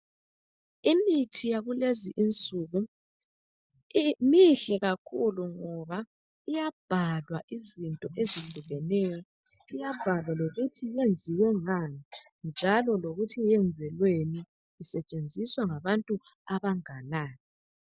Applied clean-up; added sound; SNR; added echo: neural mask model DeepFilterNet 3.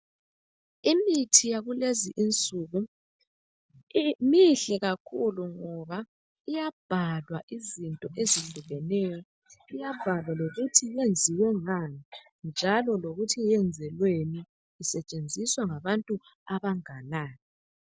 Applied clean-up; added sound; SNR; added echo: none; Rattle (instrument); 7 dB; none.